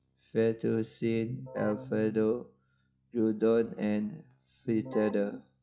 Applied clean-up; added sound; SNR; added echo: classical method log-MMSE.